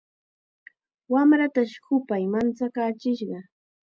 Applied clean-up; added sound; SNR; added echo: none; none; none; none.